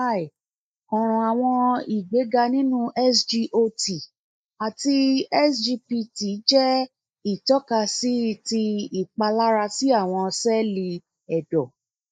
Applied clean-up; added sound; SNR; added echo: neural mask model Resemble Enhance denoiser.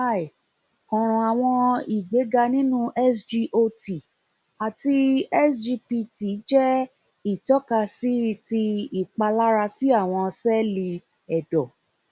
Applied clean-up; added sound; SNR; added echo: none; none; none; none.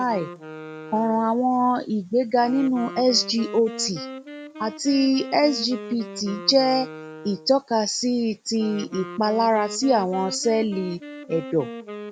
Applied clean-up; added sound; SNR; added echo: none; Wind instrument, woodwind instrument; 14 dB; none.